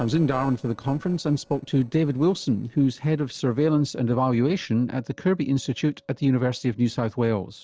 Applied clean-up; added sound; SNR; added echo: neural separator model SepFormer DNS4.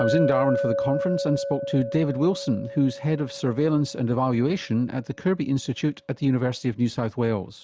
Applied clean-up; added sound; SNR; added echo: none; Chink, clink; 7 dB; none.